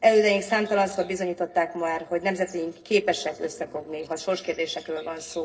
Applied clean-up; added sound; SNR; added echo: neural separator model SepFormer DNS4.